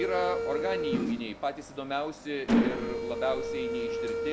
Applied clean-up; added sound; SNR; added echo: none; Mechanisms; -2 dB; none.